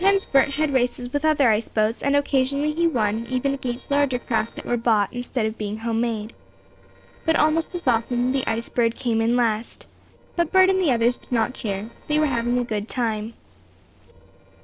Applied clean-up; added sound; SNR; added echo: neural separator model SepFormer DNS4.